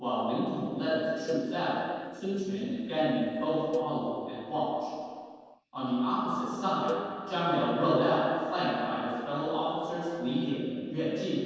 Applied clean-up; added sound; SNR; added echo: neural separator model SepFormer DNS4.